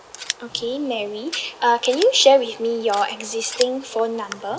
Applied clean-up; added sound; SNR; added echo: none; Scissors; 15 dB; none.